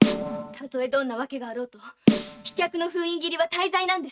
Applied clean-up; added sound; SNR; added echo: neural mask model RNNoise.